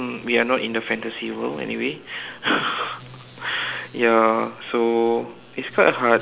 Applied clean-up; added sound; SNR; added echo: none; none; none; none.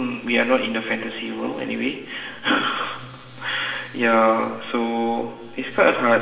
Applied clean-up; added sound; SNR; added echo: none; none; none; reverberation time 2.9 s.